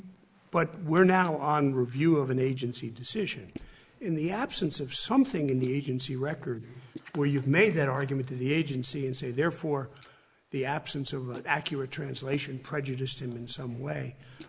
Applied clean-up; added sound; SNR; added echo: neural mask model Resemble Enhance denoiser.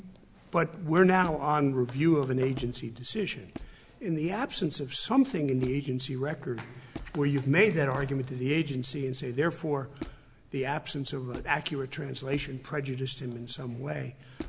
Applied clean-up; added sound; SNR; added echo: none; Squeak; 19 dB; none.